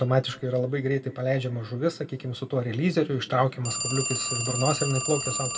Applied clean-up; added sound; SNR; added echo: none; Telephone; 7 dB; reverberation time 1.3 s.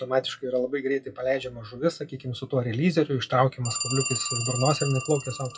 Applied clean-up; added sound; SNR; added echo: classical method WPE with log-MMSE.